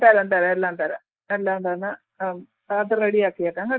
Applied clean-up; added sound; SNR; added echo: neural mask model Resemble Enhance denoiser.